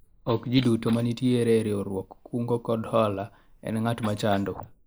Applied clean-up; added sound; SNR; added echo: neural mask model Resemble Enhance denoiser.